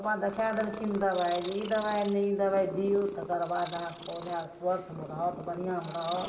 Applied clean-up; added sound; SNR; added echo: none; Purr; 13 dB; reverberation time 0.3 s.